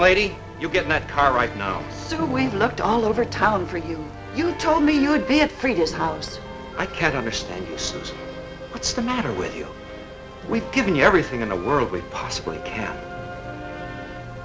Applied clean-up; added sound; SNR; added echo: none; Telephone; 18 dB; none.